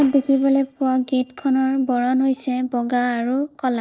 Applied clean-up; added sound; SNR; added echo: neural separator model SepFormer DNS4.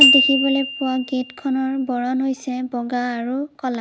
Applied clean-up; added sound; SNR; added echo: none; Glockenspiel; 1 dB; none.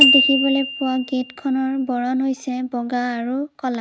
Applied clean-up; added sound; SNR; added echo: neural mask model RNNoise.